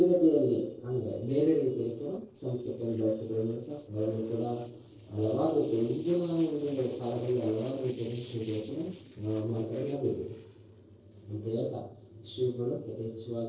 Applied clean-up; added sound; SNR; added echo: neural separator model SepFormer DNS4.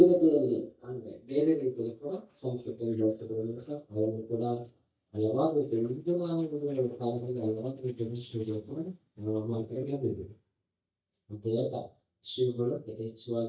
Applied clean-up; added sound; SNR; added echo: neural mask model DeepFilterNet 3.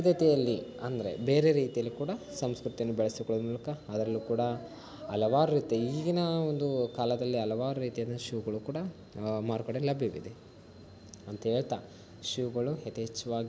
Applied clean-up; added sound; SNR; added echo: none; none; none; none.